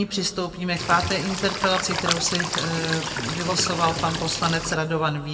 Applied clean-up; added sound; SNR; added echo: none; Cricket / Water; 4 dB; reverberation time 0.8 s.